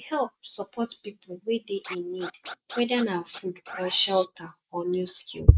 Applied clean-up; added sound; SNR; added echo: neural mask model Resemble Enhance denoiser.